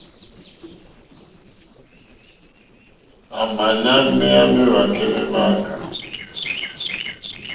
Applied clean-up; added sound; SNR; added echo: neural separator model SepFormer DNS4.